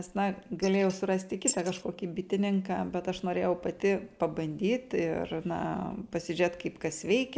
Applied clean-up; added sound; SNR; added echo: neural mask model Resemble Enhance denoiser.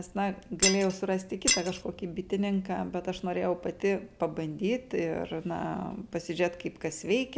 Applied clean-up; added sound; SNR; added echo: none; Shatter; -2 dB; none.